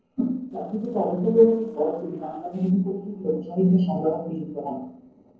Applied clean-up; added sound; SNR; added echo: neural separator model SepFormer DNS4.